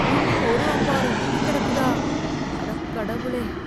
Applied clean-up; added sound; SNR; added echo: none; Fixed-wing aircraft, airplane; -4 dB; none.